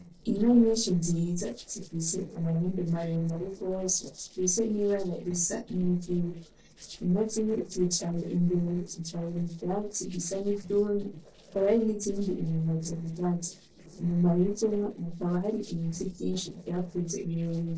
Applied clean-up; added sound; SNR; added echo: neural separator model SepFormer DNS4.